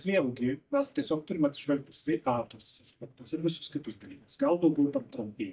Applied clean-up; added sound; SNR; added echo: neural mask model DeepFilterNet 3.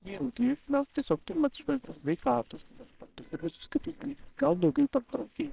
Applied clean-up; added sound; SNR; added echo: neural separator model SepFormer WHAMR!.